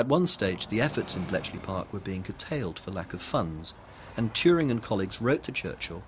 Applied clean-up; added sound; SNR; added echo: none; Train; 17 dB; none.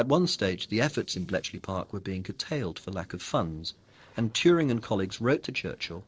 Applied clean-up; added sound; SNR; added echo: neural separator model SepFormer DNS4.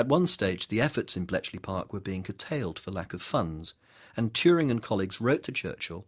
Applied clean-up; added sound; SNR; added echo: none; none; none; none.